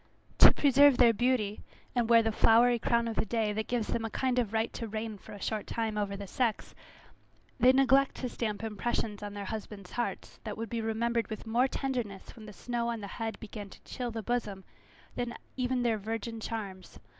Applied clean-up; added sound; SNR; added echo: none; none; none; none.